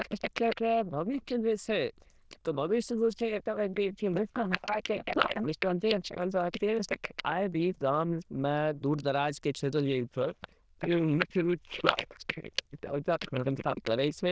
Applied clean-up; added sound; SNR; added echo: neural diffusion model UNIVERSE++.